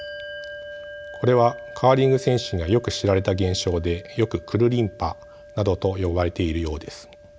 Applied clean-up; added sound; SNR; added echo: none; Bell; 17 dB; none.